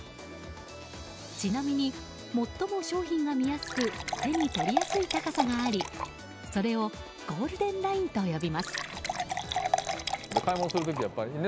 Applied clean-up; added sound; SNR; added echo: none; Fill (with liquid) / Water; 2 dB; none.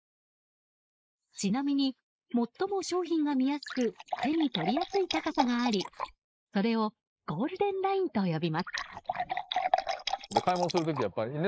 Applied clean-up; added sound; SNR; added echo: neural mask model Resemble Enhance denoiser.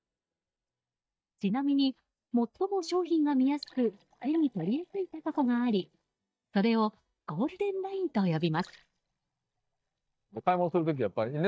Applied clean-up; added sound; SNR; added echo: neural mask model DeepFilterNet 3.